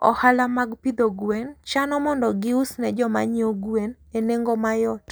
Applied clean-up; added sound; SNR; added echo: none; none; none; none.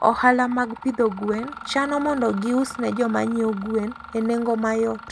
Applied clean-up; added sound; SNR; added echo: none; Mechanisms; 15 dB; none.